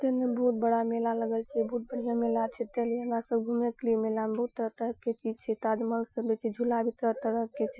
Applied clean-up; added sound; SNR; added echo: classical method Wiener filter.